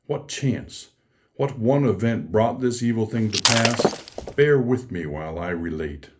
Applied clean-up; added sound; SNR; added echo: none; Shatter; 1 dB; reverberation time 0.3 s.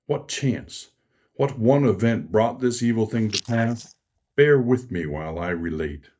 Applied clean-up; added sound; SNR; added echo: neural mask model DeepFilterNet 3.